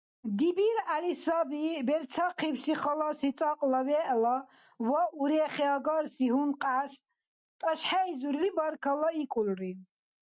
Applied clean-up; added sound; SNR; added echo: none; none; none; none.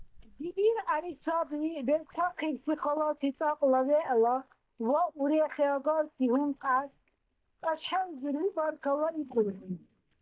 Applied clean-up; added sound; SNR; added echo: neural mask model DeepFilterNet 3.